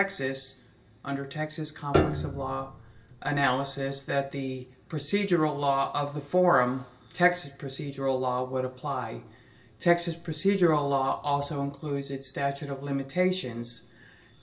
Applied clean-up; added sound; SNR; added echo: none; Piano; 3 dB; reverberation time 0.2 s.